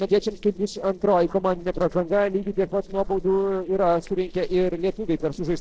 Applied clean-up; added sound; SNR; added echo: neural separator model SepFormer DNS4.